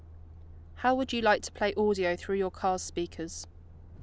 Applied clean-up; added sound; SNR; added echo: none; Truck; 17 dB; none.